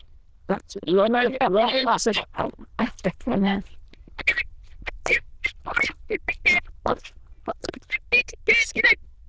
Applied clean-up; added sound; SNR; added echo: neural diffusion model UNIVERSE++.